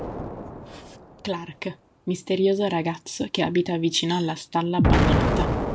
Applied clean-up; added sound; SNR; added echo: none; Explosion; 1 dB; none.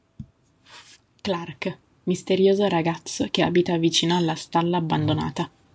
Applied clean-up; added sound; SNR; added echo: none; none; none; none.